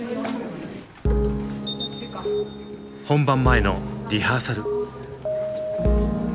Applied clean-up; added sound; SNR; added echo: none; none; none; none.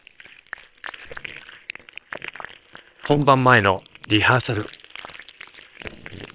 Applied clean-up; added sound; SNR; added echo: neural separator model SepFormer WHAM!.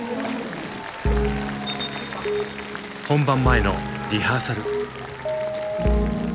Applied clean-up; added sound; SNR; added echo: none; Applause; 11 dB; none.